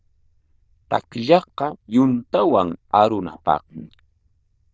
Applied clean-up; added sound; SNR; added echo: neural diffusion model UNIVERSE++.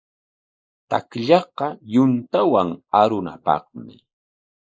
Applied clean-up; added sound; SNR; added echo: neural mask model Resemble Enhance denoiser.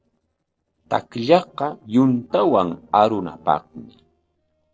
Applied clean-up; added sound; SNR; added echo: neural separator model SepFormer DNS4.